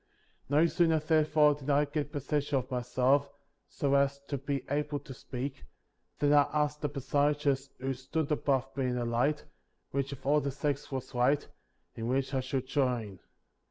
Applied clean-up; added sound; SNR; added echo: none; none; none; none.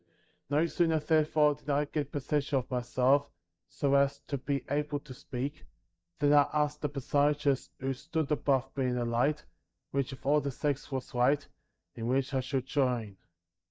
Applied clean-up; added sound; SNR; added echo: neural mask model DeepFilterNet 3.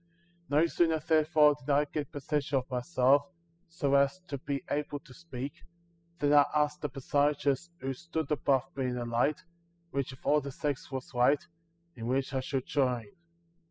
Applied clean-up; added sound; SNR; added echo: classical method spectral subtraction.